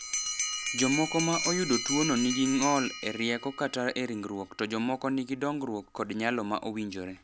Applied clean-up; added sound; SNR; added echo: none; Bell; 6 dB; none.